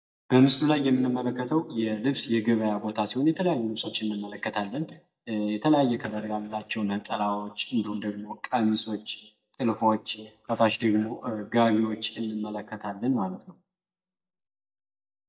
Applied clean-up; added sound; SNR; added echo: neural mask model DeepFilterNet 3.